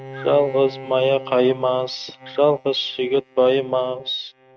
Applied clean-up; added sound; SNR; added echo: neural mask model RNNoise.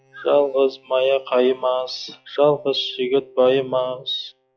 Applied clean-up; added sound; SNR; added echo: classical method log-MMSE.